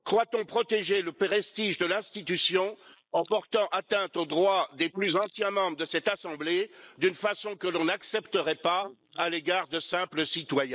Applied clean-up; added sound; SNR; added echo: neural mask model Resemble Enhance denoiser.